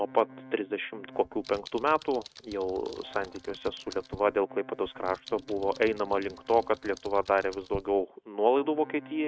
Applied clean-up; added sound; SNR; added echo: neural mask model RNNoise.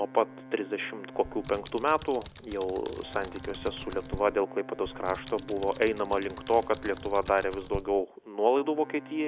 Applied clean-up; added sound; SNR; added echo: none; Brass instrument + Computer keyboard; 14 dB; none.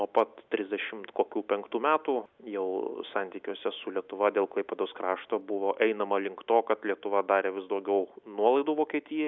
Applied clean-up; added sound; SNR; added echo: none; none; none; none.